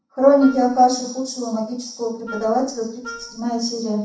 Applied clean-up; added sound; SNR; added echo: none; Wind instrument, woodwind instrument; 18 dB; reverberation time 0.7 s.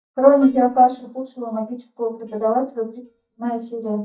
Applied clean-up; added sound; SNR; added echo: neural mask model DeepFilterNet 3.